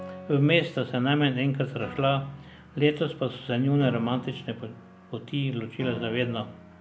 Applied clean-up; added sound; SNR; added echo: none; Piano; 17 dB; none.